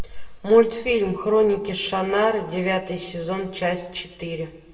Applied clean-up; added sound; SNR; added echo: none; none; none; reverberation time 0.7 s.